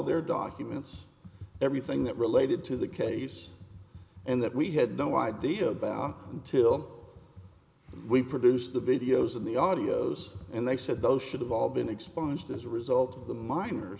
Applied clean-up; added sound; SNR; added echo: none; Walk, footsteps / Bird vocalization, bird call, bird song + Computer keyboard; 20 dB; none.